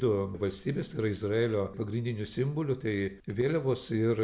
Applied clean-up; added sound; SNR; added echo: none; none; none; none.